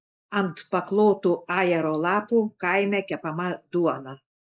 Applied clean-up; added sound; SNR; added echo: neural mask model Resemble Enhance denoiser.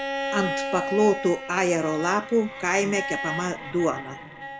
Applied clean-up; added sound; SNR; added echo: none; Bowed string instrument; 7 dB; none.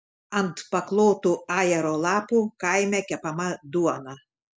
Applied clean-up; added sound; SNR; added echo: none; none; none; none.